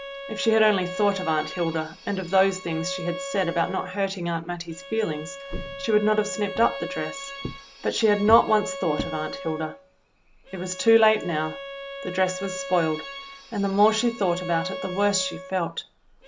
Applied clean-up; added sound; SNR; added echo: none; Walk, footsteps + Bowed string instrument; 11 dB; none.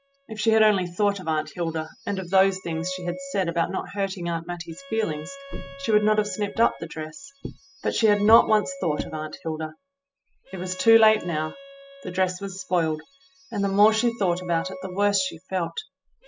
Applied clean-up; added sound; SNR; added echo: classical method spectral subtraction.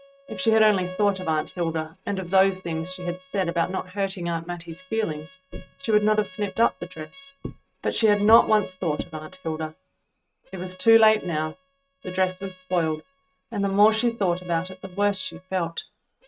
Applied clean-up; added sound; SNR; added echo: neural mask model RNNoise.